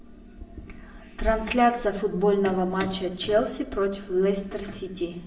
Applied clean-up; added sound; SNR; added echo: none; none; none; reverberation time 0.6 s.